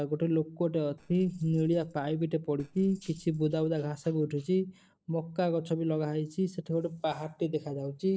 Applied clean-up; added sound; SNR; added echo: neural separator model SepFormer DNS4.